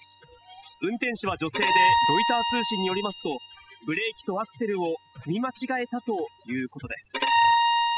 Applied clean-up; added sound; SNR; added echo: classical method spectral subtraction.